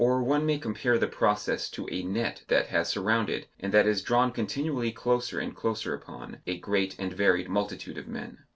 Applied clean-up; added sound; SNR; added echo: none; none; none; none.